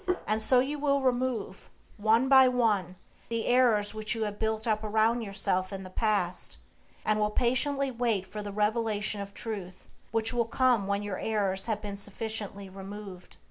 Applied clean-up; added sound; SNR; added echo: none; Hands; 19 dB; none.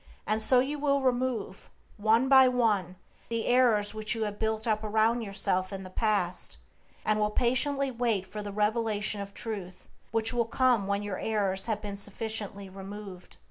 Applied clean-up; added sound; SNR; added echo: none; none; none; none.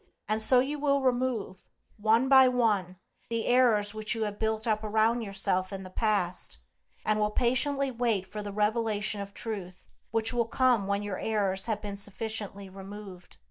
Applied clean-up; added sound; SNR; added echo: neural mask model DeepFilterNet 3.